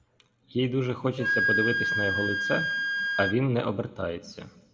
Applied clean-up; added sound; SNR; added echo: none; Wind instrument, woodwind instrument; 1 dB; reverberation time 1.2 s.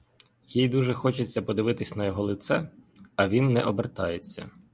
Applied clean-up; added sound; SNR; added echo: none; none; none; none.